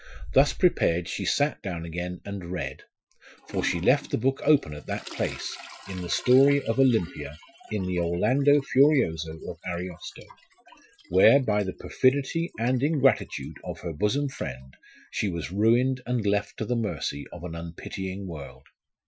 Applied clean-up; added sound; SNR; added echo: classical method Wiener filter.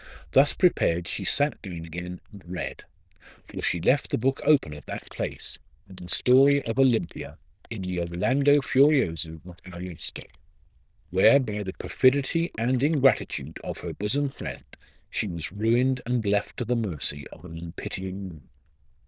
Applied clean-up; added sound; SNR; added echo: neural diffusion model UNIVERSE++.